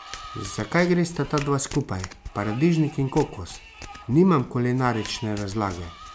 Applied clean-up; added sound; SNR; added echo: none; Domestic sounds, home sounds + Screech; 16 dB; none.